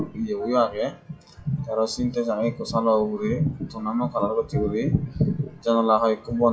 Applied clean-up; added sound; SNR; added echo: classical method WPE with log-MMSE.